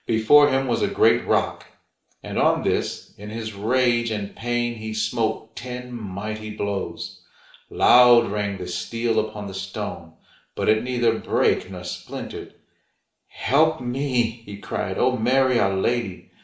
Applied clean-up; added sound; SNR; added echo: none; none; none; reverberation time 0.5 s.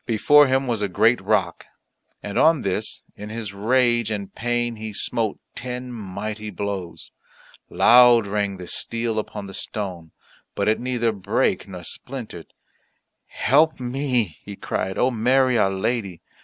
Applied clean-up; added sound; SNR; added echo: none; none; none; none.